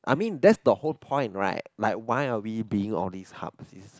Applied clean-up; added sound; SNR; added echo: none; none; none; none.